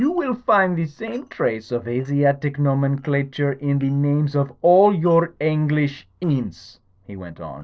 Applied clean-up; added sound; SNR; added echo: neural separator model SepFormer DNS4.